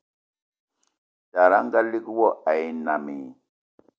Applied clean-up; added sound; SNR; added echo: none; none; none; none.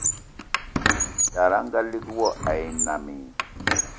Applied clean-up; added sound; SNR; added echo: none; Squeak; 0 dB; none.